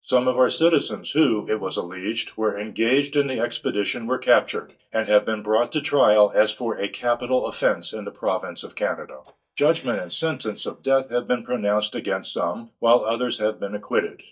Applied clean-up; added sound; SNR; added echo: neural mask model DeepFilterNet 3.